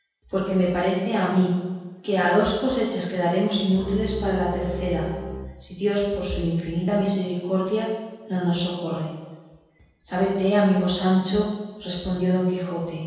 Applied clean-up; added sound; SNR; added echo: none; Bowed string instrument; 9 dB; reverberation time 1.2 s.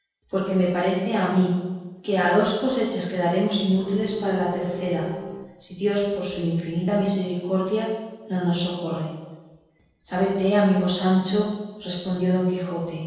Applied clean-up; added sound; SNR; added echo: neural separator model SepFormer DNS4.